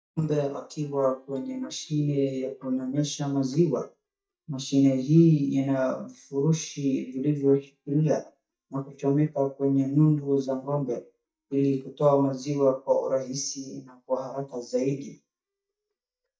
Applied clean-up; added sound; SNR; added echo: neural mask model DeepFilterNet 3.